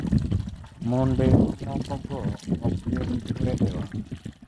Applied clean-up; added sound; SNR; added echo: neural mask model RNNoise.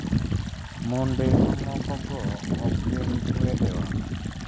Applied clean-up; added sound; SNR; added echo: none; Stream; 16 dB; none.